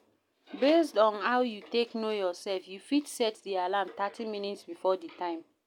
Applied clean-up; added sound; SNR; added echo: none; none; none; none.